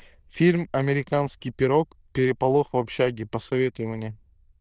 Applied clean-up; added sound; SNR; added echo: neural diffusion model UNIVERSE++.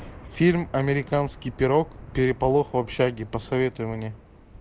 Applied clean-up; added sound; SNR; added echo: none; Thunder / Rain; 19 dB; none.